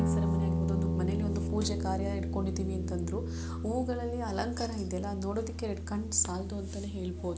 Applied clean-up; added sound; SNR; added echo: none; Guitar; -2 dB; none.